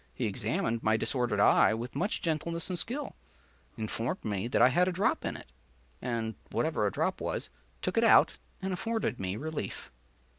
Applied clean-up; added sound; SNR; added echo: none; none; none; none.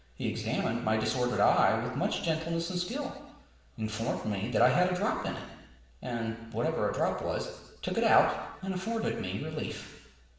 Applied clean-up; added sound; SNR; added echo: none; none; none; reverberation time 1.0 s.